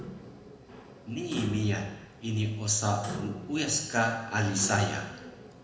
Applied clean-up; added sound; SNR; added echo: none; Clock; 12 dB; reverberation time 0.9 s.